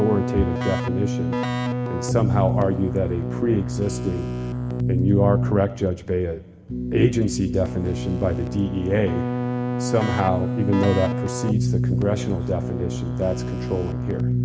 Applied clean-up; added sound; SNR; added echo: none; Keyboard (musical); 1 dB; reverberation time 2.4 s.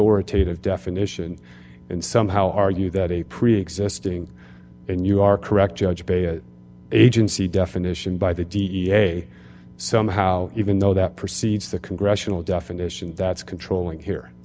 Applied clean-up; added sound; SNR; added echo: none; none; none; none.